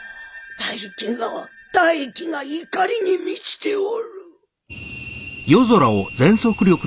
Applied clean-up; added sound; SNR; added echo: none; none; none; none.